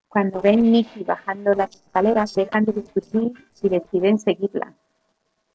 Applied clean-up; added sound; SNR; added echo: neural separator model SepFormer DNS4.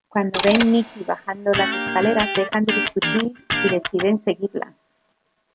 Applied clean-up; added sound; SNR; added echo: none; Mechanisms + Electric guitar; 3 dB; none.